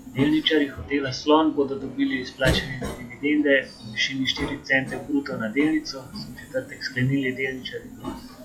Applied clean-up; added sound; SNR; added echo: classical method log-MMSE.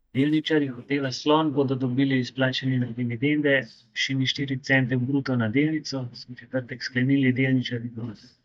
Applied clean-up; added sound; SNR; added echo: neural mask model DeepFilterNet 3.